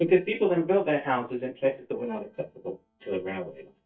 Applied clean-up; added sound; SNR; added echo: neural mask model DeepFilterNet 3.